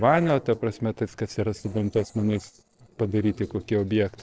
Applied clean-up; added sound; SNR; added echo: neural separator model SepFormer DNS4.